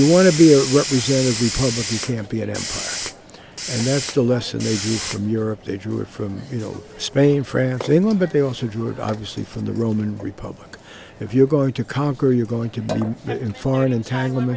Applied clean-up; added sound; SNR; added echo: none; Hiss; 12 dB; none.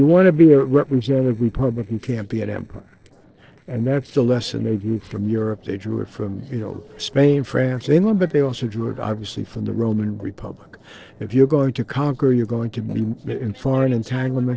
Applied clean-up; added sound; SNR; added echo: neural separator model SepFormer DNS4.